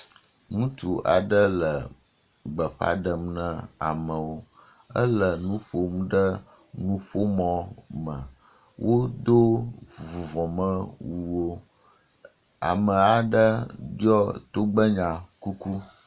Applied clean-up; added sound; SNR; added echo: none; none; none; none.